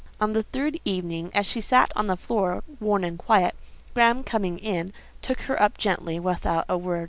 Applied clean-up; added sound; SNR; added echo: none; none; none; none.